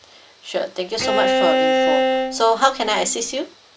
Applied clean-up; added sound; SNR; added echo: none; Bowed string instrument; -3 dB; none.